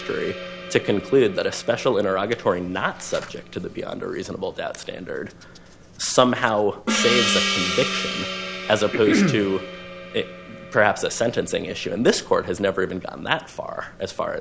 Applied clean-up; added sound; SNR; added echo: none; Gong; 8 dB; none.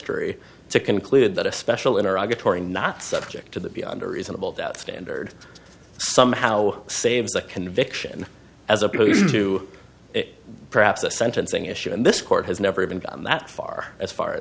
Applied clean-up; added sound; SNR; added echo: none; none; none; none.